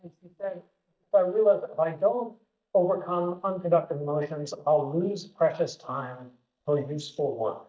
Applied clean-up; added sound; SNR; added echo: neural mask model DeepFilterNet 3.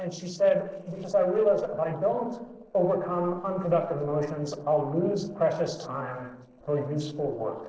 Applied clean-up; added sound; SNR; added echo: neural separator model SepFormer DNS4.